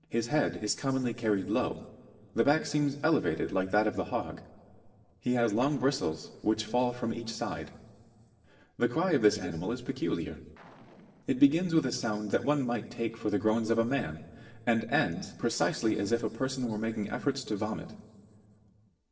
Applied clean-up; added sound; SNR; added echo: neural separator model SepFormer DNS4.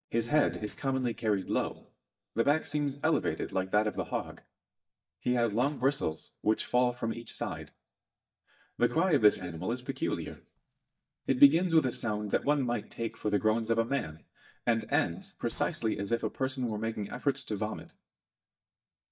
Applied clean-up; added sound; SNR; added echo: neural mask model DeepFilterNet 3.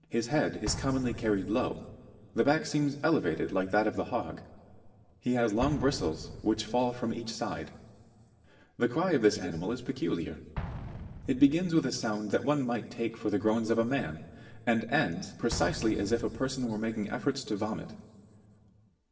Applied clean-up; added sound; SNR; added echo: none; Explosion; 15 dB; reverberation time 2.5 s.